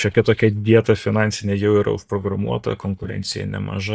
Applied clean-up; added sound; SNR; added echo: neural mask model DeepFilterNet 3.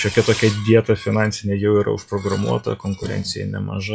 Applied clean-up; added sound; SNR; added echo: classical method log-MMSE.